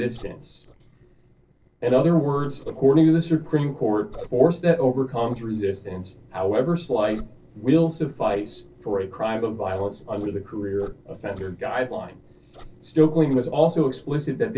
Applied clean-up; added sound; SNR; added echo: neural separator model SepFormer DNS4.